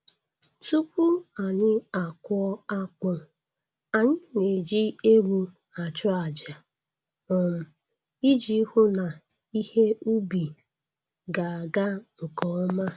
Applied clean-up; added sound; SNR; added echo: none; none; none; none.